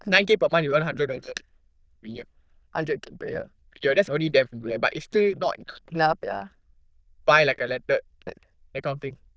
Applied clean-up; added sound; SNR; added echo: neural diffusion model UNIVERSE++.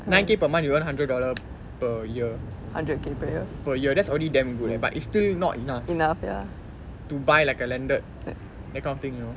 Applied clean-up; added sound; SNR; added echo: none; Brass instrument; 11 dB; none.